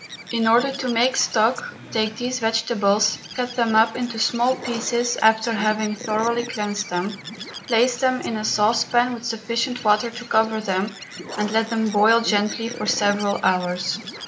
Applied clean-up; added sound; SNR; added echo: none; Bird; 14 dB; none.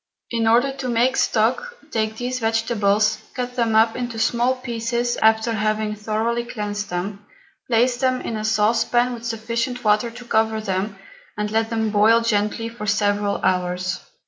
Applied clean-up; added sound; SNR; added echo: none; none; none; none.